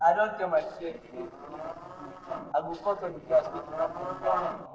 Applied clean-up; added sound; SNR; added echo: neural separator model SepFormer DNS4.